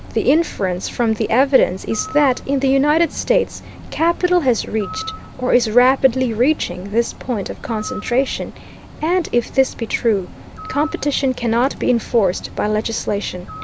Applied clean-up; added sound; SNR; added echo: none; Bird; 16 dB; none.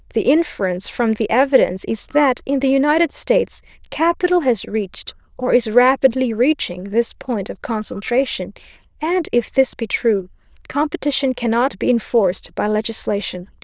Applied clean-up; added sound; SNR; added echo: neural diffusion model UNIVERSE++.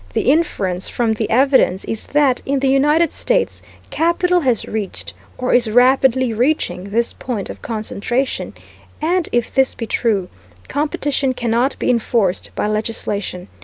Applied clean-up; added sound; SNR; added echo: none; none; none; none.